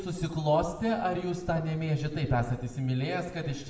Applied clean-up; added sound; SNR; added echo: none; none; none; reverberation time 0.8 s.